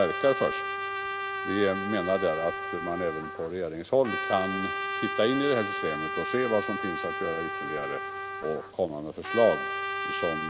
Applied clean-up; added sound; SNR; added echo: none; Trumpet; 4 dB; none.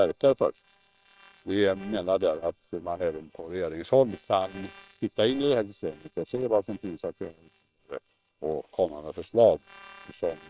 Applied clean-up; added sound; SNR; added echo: neural separator model SepFormer WHAM!.